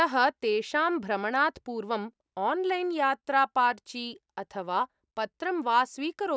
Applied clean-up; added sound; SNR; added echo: none; none; none; none.